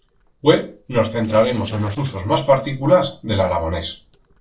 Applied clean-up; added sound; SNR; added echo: neural separator model SepFormer DNS4.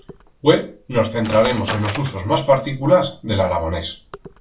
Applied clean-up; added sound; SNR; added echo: none; Wood; 15 dB; reverberation time 0.3 s.